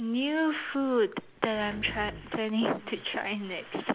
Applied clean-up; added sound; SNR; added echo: none; Dog; 15 dB; none.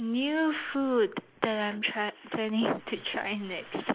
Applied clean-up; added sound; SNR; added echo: neural mask model Resemble Enhance denoiser.